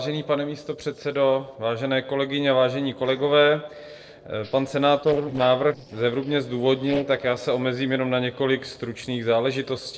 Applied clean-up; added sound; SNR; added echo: neural separator model SepFormer DNS4.